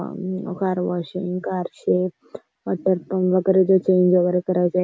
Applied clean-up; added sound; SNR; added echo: none; none; none; none.